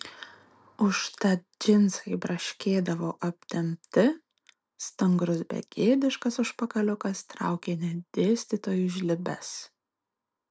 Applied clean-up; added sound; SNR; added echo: none; none; none; none.